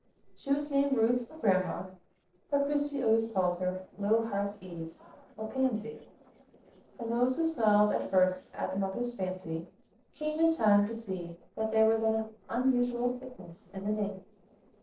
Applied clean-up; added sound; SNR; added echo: neural separator model SepFormer DNS4.